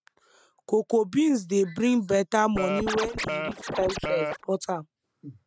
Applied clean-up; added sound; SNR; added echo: neural mask model RNNoise.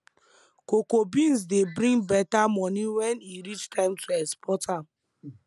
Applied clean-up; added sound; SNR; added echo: none; none; none; none.